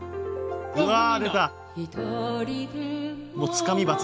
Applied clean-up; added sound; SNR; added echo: none; none; none; none.